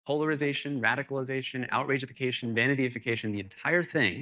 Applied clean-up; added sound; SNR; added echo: neural mask model DeepFilterNet 3.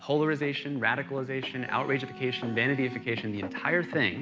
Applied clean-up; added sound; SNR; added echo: none; Bowed string instrument; 17 dB; none.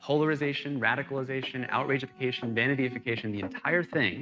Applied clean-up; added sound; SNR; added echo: neural mask model RNNoise.